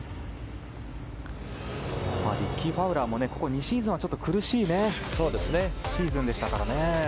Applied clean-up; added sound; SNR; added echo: none; none; none; none.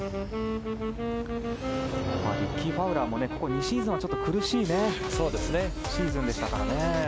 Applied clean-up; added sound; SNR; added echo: none; Wind instrument, woodwind instrument; 4 dB; none.